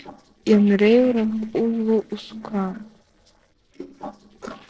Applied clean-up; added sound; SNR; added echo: neural separator model SepFormer DNS4.